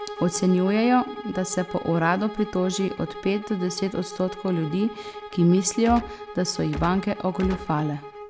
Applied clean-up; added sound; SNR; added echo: none; Bowed string instrument + Gunshot, gunfire; 12 dB; none.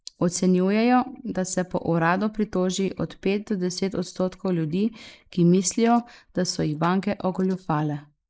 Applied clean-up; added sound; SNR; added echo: neural mask model Resemble Enhance denoiser.